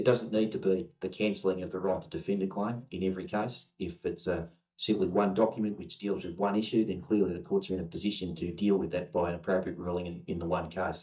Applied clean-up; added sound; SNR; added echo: neural mask model DeepFilterNet 3.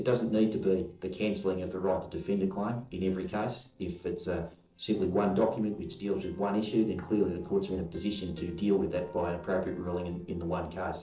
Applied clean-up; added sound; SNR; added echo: neural separator model SepFormer DNS4.